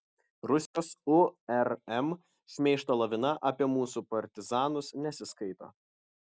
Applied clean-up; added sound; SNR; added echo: none; none; none; none.